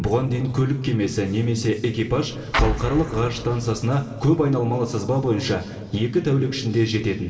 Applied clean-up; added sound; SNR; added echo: none; Explosion; 4 dB; reverberation time 2.0 s.